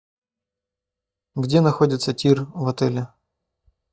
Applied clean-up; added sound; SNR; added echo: neural mask model DeepFilterNet 3.